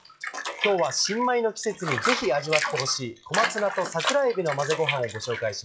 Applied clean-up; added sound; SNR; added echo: classical method log-MMSE.